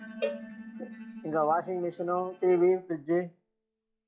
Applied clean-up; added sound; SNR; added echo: classical method log-MMSE.